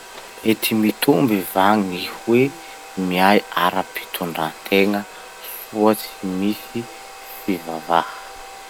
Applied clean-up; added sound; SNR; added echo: none; Domestic sounds, home sounds; 17 dB; none.